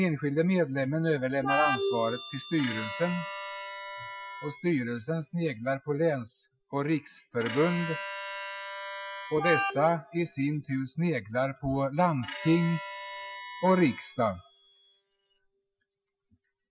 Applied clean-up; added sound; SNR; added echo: classical method Wiener filter.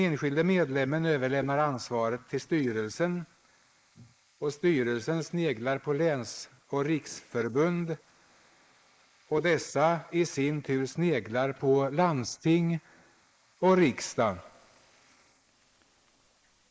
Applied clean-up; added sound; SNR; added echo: neural mask model Resemble Enhance denoiser.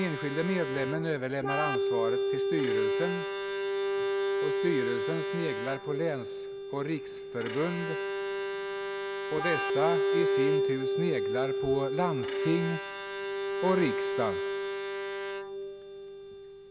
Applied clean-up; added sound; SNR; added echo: none; Organ + Bowed string instrument; -2 dB; none.